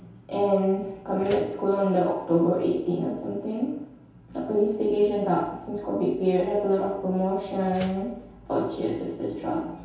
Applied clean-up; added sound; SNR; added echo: none; Slam; 19 dB; reverberation time 0.8 s.